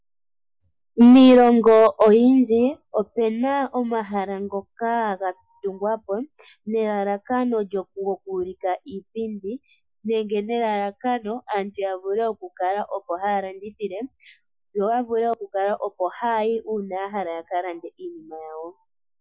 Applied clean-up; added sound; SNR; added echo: none; none; none; none.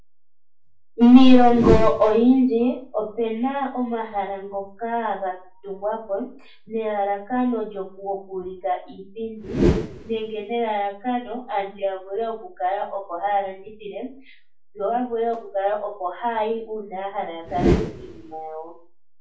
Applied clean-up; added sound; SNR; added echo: none; Whoosh, swoosh, swish; 3 dB; reverberation time 0.4 s.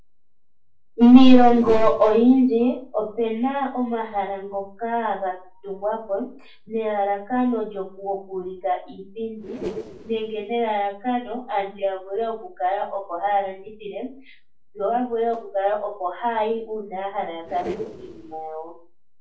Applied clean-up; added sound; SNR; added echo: neural separator model SepFormer DNS4.